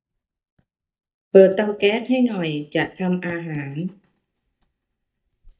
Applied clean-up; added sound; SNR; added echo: neural mask model DeepFilterNet 3.